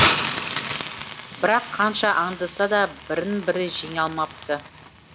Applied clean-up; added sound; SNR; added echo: none; Hiss; 2 dB; none.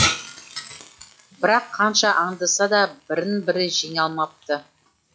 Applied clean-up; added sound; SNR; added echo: classical method log-MMSE.